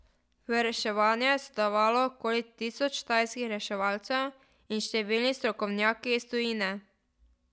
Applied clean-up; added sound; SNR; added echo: none; none; none; none.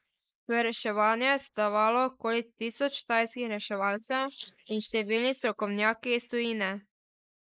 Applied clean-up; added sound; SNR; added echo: neural mask model Resemble Enhance denoiser.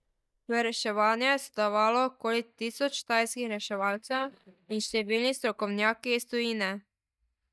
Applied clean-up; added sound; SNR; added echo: neural mask model DeepFilterNet 3.